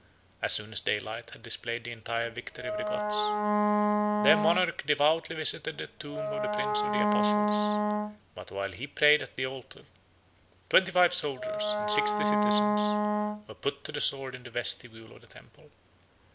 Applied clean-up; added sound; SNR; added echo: none; Wind instrument, woodwind instrument; -2 dB; none.